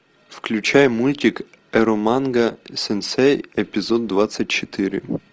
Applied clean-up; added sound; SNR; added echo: none; none; none; none.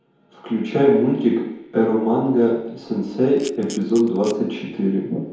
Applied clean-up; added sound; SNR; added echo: none; Camera; 20 dB; reverberation time 0.9 s.